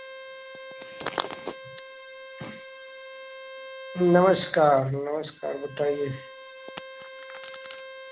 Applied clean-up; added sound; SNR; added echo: none; Bowed string instrument; 14 dB; none.